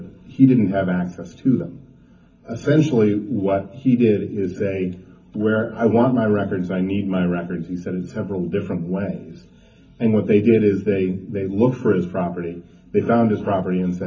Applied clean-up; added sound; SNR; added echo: none; none; none; reverberation time 0.3 s.